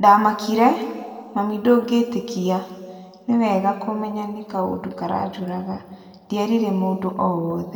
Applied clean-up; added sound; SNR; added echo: none; none; none; reverberation time 1.7 s.